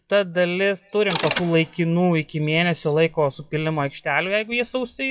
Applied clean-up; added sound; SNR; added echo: classical method WPE with log-MMSE.